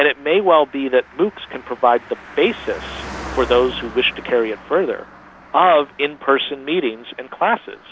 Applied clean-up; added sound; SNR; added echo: none; Car passing by; 17 dB; none.